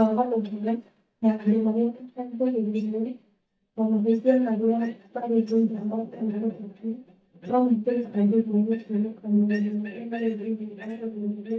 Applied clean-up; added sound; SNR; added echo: neural mask model DeepFilterNet 3.